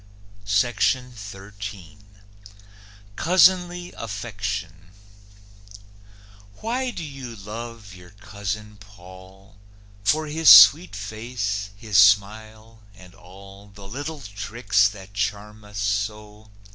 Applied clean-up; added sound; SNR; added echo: none; Rattle (instrument); 0 dB; none.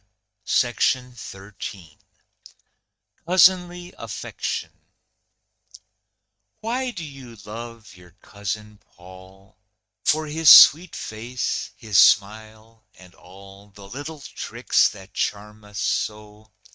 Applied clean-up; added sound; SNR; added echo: neural mask model RNNoise.